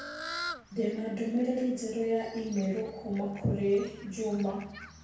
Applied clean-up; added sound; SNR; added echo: none; Fowl; 13 dB; reverberation time 0.7 s.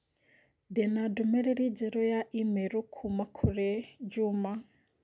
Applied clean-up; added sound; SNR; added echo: none; none; none; none.